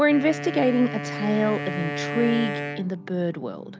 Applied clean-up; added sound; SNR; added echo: none; Wind instrument, woodwind instrument; 8 dB; none.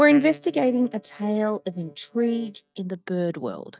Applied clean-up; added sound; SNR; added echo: neural mask model DeepFilterNet 3.